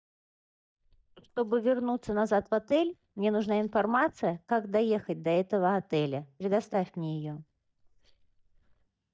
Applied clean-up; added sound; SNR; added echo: neural mask model DeepFilterNet 3.